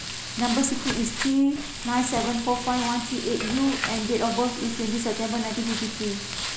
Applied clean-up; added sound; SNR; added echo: none; Frying (food); 6 dB; none.